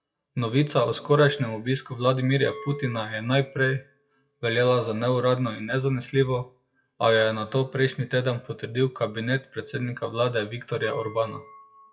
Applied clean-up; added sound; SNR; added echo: classical method WPE with log-MMSE.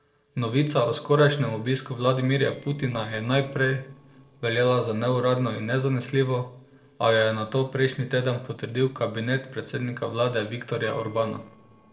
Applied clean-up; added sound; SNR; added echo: neural separator model SepFormer DNS4.